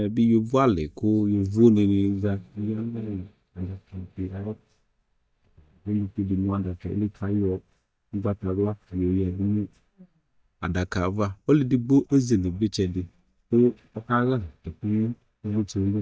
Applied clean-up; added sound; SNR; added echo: neural mask model DeepFilterNet 3.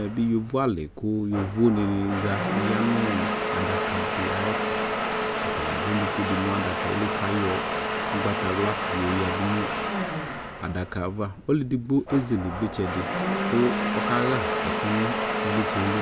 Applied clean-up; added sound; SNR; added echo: none; Domestic sounds, home sounds; 1 dB; none.